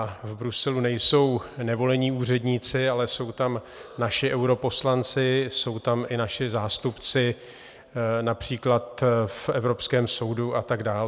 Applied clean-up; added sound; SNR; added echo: none; none; none; none.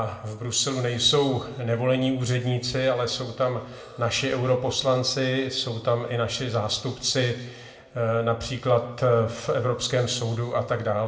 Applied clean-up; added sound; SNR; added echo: none; none; none; reverberation time 0.8 s.